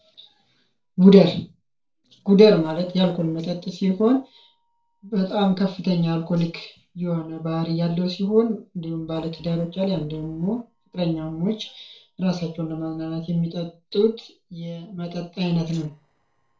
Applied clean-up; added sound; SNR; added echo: neural separator model SepFormer DNS4.